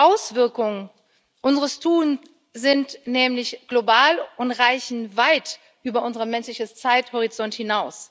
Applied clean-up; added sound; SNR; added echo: none; none; none; none.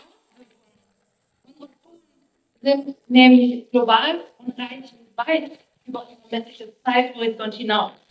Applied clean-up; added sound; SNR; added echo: neural mask model DeepFilterNet 3.